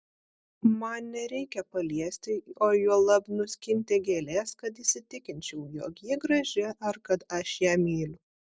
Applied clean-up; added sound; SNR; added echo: none; none; none; none.